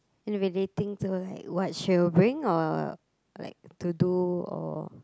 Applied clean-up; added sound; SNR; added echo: none; none; none; none.